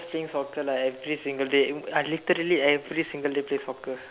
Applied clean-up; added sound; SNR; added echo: none; none; none; none.